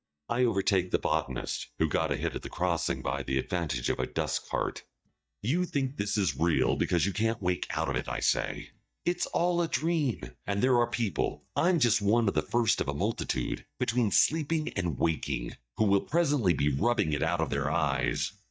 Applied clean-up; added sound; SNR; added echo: neural mask model DeepFilterNet 3.